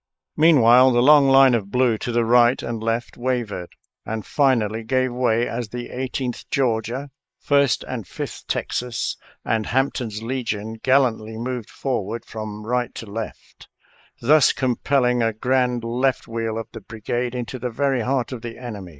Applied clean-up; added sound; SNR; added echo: neural mask model Resemble Enhance denoiser.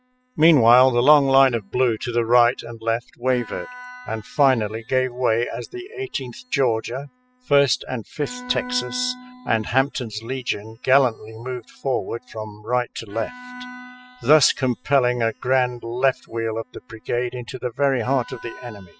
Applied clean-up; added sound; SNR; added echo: classical method spectral subtraction.